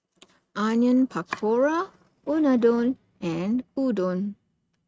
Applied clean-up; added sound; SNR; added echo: neural mask model RNNoise.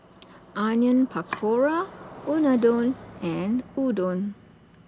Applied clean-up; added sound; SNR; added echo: none; Motorcycle + Domestic sounds, home sounds; 18 dB; none.